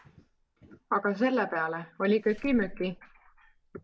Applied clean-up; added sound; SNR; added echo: none; Slam / Alarm; 19 dB; none.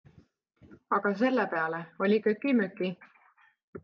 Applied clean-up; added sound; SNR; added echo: none; none; none; none.